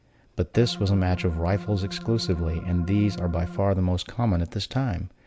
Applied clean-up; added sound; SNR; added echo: none; Organ; 12 dB; none.